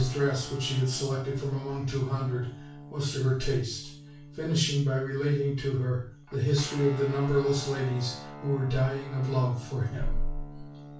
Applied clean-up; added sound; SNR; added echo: none; Guitar; 16 dB; reverberation time 0.3 s.